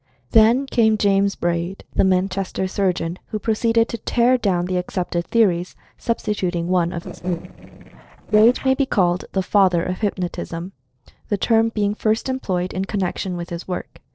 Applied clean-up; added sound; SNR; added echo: neural separator model SepFormer DNS4.